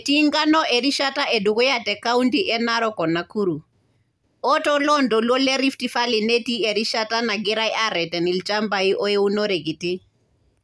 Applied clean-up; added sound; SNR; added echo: none; none; none; none.